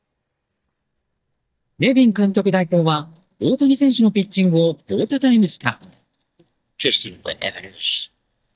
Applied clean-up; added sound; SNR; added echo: neural mask model DeepFilterNet 3.